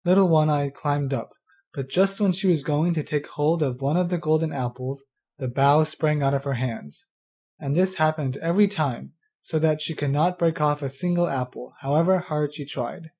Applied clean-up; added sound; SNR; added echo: neural mask model Resemble Enhance denoiser.